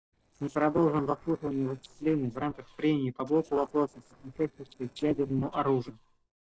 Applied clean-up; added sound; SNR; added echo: neural separator model SepFormer DNS4.